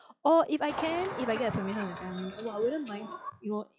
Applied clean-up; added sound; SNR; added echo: classical method log-MMSE.